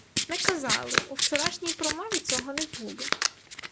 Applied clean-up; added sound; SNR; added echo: none; Domestic sounds, home sounds; -5 dB; none.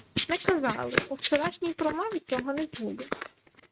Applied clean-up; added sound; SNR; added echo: neural mask model RNNoise.